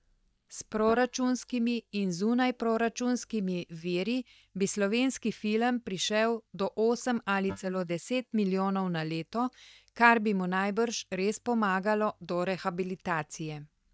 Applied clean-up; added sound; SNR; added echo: neural mask model DeepFilterNet 3.